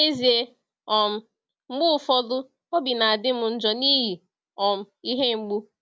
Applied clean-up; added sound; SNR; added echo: none; none; none; none.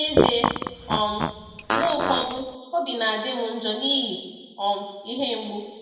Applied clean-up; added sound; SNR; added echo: none; Fart; -1 dB; reverberation time 1.2 s.